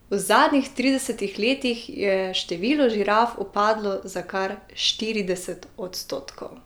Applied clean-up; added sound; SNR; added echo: none; none; none; none.